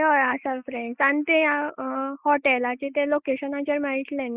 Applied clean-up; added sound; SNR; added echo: neural mask model Resemble Enhance denoiser.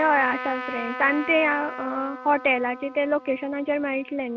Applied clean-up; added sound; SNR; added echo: none; Trumpet; 11 dB; none.